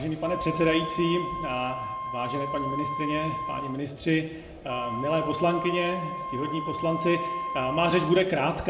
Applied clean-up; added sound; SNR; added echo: none; Wind instrument, woodwind instrument; 6 dB; reverberation time 0.8 s.